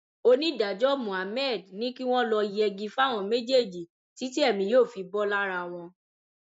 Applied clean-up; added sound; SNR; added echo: none; none; none; none.